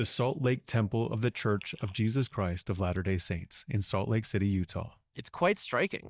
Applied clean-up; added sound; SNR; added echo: neural mask model DeepFilterNet 3.